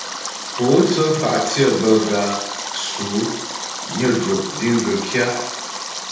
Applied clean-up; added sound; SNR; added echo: none; Stream; 8 dB; reverberation time 0.9 s.